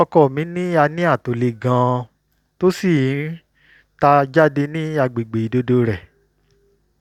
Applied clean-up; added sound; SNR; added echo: none; none; none; none.